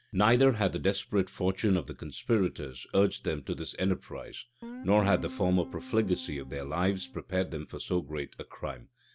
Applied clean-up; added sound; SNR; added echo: none; Guitar; 15 dB; none.